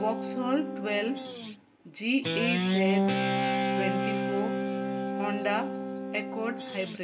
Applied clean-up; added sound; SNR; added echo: none; Guitar; -2 dB; reverberation time 0.1 s.